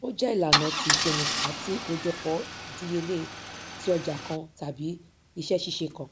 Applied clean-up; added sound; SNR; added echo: none; Idling / Engine starting / Car; 1 dB; none.